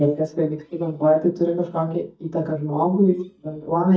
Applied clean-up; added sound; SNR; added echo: neural mask model DeepFilterNet 3.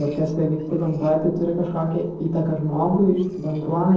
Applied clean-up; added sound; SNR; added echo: neural separator model SepFormer DNS4.